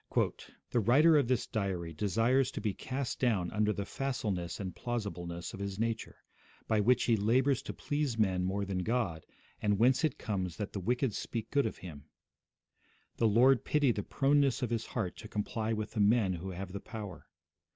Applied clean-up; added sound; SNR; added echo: none; none; none; none.